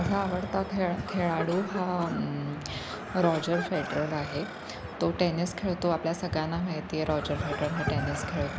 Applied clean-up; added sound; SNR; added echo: none; Cough + Chicken, rooster; 12 dB; none.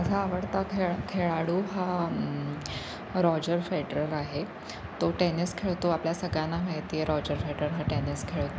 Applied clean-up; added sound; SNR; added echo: none; none; none; none.